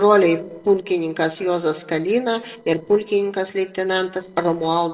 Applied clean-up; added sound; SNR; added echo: neural separator model SepFormer DNS4.